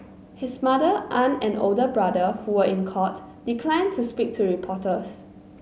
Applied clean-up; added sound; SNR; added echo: none; none; none; none.